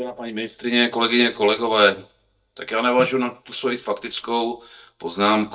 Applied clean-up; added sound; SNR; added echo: neural mask model DeepFilterNet 3.